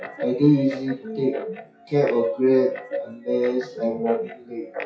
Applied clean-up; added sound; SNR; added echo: classical method WPE with log-MMSE.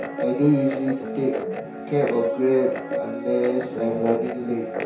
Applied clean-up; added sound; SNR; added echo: none; Guitar; 5 dB; reverberation time 0.6 s.